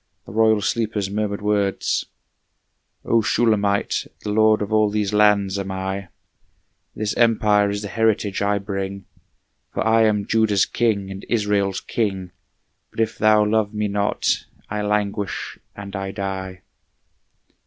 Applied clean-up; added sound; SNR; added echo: none; none; none; none.